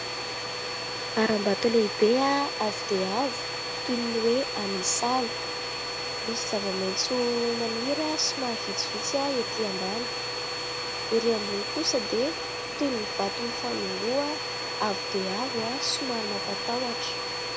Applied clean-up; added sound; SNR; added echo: none; Domestic sounds, home sounds; 3 dB; none.